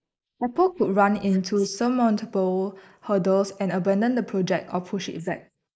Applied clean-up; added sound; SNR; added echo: neural mask model Resemble Enhance denoiser.